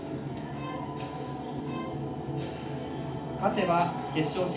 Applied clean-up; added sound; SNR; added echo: none; Bowed string instrument; 16 dB; reverberation time 0.4 s.